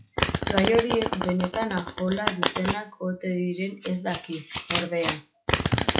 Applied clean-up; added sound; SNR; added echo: classical method log-MMSE.